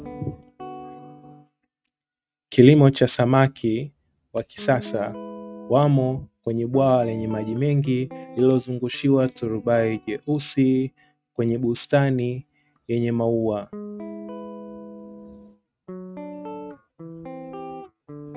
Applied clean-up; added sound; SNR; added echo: neural mask model RNNoise.